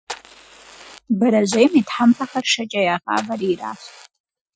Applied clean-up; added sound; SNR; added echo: classical method Wiener filter.